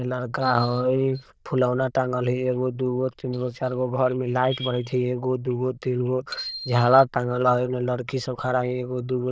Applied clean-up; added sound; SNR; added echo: neural diffusion model UNIVERSE++.